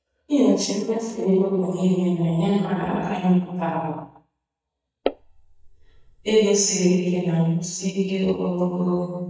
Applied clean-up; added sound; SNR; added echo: neural mask model DeepFilterNet 3.